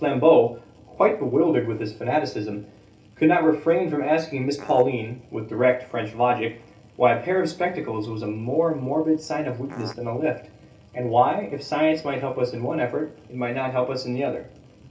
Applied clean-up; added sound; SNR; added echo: none; Fart; 14 dB; reverberation time 0.3 s.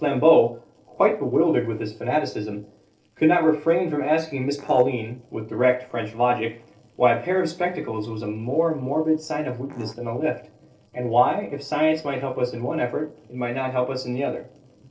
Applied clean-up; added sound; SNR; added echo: neural separator model SepFormer DNS4.